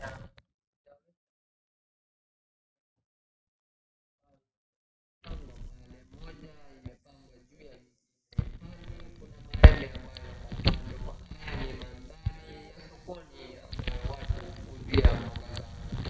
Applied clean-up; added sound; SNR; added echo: neural mask model DeepFilterNet 3.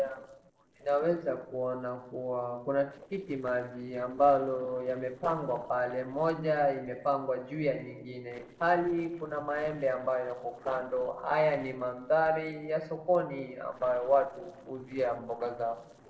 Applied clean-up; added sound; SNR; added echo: neural separator model SepFormer DNS4.